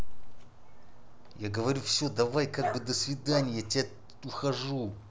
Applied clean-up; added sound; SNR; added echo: none; Dog; 12 dB; none.